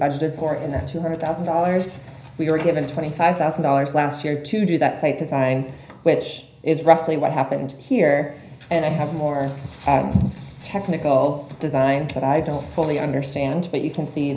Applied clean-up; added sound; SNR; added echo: none; none; none; reverberation time 0.5 s.